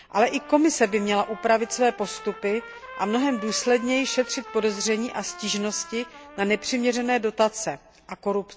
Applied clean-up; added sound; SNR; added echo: none; Trumpet; 17 dB; none.